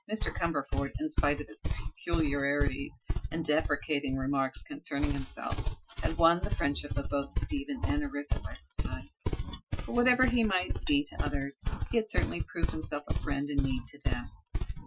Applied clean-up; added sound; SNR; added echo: classical method Wiener filter.